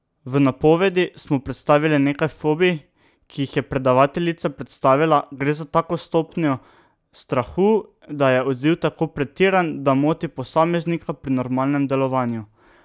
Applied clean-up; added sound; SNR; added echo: none; none; none; none.